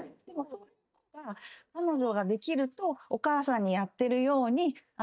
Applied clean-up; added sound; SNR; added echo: neural mask model DeepFilterNet 3.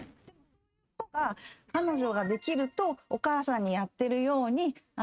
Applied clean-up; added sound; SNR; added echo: neural mask model RNNoise.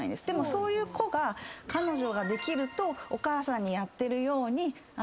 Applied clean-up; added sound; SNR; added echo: none; none; none; none.